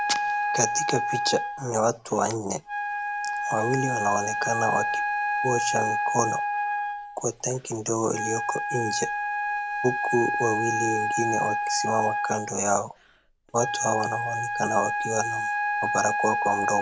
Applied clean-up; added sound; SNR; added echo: none; Wind instrument, woodwind instrument; 0 dB; none.